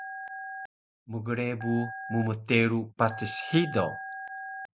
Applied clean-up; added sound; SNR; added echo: none; Telephone; 11 dB; none.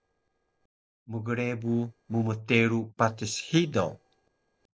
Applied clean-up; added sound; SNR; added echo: neural separator model SepFormer DNS4.